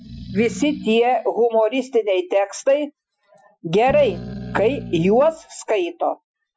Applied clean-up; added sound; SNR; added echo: classical method Wiener filter.